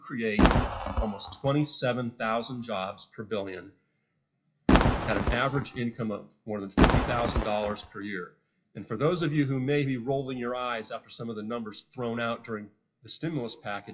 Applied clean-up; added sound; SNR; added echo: classical method WPE with log-MMSE.